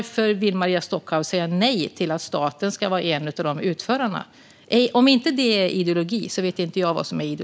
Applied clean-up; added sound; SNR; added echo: none; none; none; none.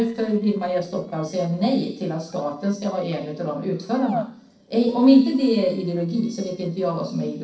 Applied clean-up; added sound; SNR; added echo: neural separator model SepFormer DNS4.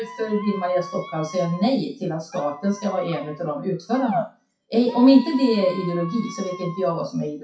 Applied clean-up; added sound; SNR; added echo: classical method WPE with log-MMSE.